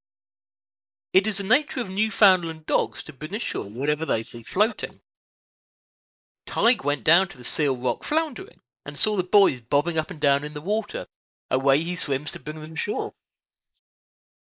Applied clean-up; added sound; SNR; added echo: neural mask model Resemble Enhance denoiser.